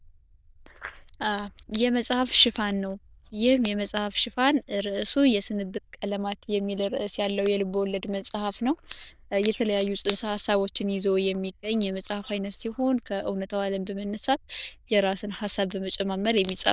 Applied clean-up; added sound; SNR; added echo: neural diffusion model UNIVERSE++.